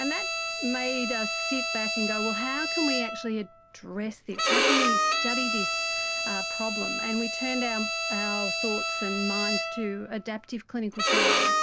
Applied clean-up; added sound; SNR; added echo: none; Bowed string instrument; -4 dB; none.